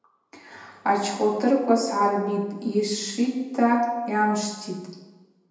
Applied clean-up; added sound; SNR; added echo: none; none; none; reverberation time 1.0 s.